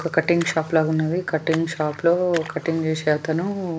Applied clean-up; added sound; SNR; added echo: none; Splash, splatter; 19 dB; none.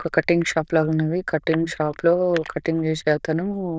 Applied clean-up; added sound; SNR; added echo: neural diffusion model UNIVERSE++.